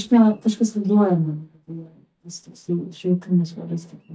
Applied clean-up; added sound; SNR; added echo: neural mask model DeepFilterNet 3.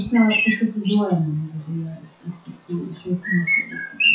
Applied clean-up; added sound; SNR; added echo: classical method WPE with log-MMSE.